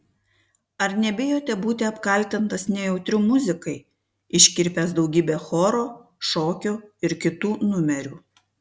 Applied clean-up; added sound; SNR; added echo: none; none; none; none.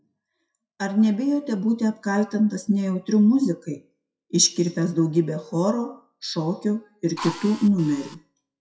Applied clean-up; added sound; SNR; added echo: classical method WPE with log-MMSE.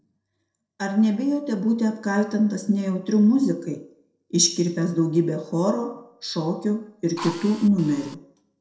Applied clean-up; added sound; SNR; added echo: neural separator model SepFormer DNS4.